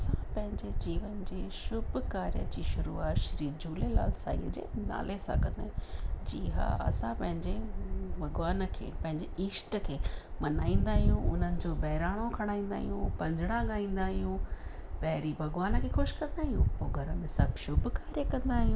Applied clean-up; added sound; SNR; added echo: none; none; none; none.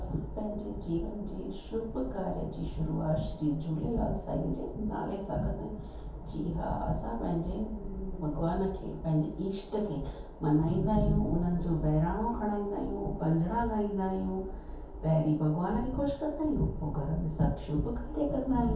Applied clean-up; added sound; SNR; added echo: none; none; none; reverberation time 0.6 s.